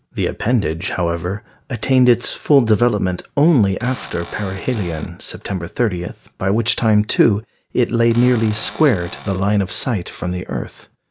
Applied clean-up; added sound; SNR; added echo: none; Cupboard open or close / Door; 18 dB; none.